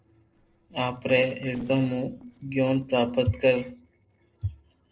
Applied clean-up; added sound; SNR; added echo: neural separator model SepFormer DNS4.